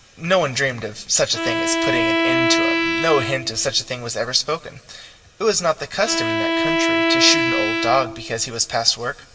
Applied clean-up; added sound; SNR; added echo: none; Bowed string instrument; 0 dB; reverberation time 0.8 s.